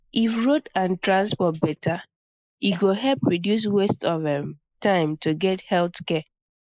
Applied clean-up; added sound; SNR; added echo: neural mask model Resemble Enhance denoiser.